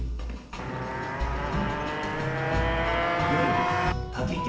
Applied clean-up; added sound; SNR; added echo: none; Motorcycle; -2 dB; reverberation time 0.9 s.